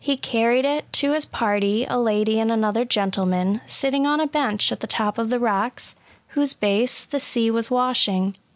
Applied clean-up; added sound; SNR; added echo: none; none; none; none.